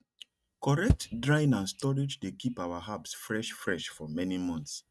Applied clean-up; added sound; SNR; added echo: neural mask model RNNoise.